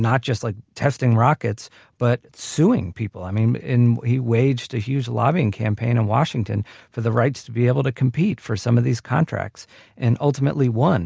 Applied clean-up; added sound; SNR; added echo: none; none; none; none.